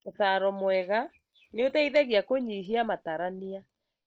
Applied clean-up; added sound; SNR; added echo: neural mask model Resemble Enhance denoiser.